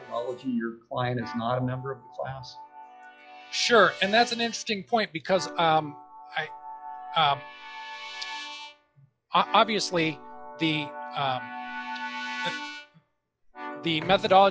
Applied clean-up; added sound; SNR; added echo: classical method log-MMSE.